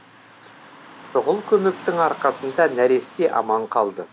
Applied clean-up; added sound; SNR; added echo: none; Car passing by / Traffic noise, roadway noise; 19 dB; none.